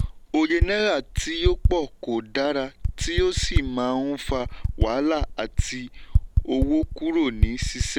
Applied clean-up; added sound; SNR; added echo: none; Typing; 1 dB; none.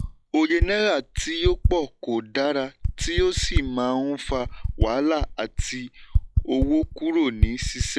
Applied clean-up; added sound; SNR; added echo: classical method log-MMSE.